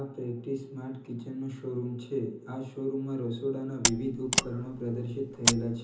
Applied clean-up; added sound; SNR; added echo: none; Mechanisms; -3 dB; reverberation time 0.8 s.